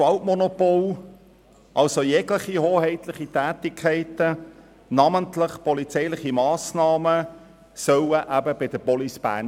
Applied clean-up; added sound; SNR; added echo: none; none; none; none.